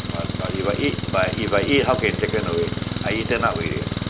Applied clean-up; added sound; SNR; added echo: none; Engine; 3 dB; none.